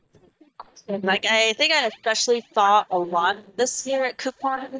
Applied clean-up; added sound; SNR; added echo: neural mask model DeepFilterNet 3.